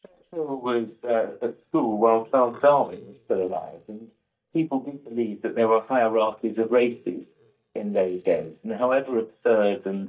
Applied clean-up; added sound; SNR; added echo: neural mask model DeepFilterNet 3.